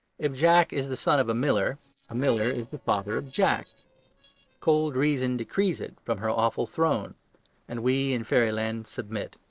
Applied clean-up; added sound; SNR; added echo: neural separator model SepFormer DNS4.